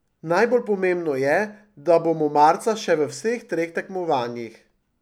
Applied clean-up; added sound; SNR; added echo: none; none; none; none.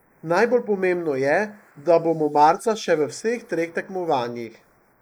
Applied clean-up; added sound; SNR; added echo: neural mask model Resemble Enhance denoiser.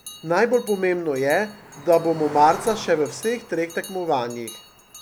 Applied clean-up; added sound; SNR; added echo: none; Cricket + Bell; 17 dB; none.